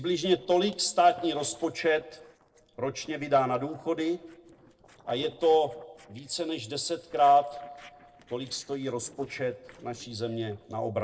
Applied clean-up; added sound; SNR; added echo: neural separator model SepFormer DNS4.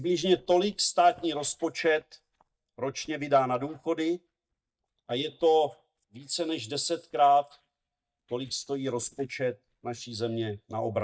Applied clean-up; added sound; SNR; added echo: neural mask model DeepFilterNet 3.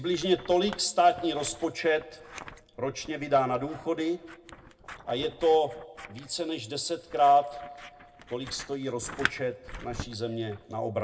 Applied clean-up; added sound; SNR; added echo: none; Scissors; 15 dB; reverberation time 0.2 s.